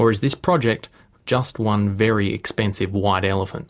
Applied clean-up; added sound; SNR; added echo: none; none; none; none.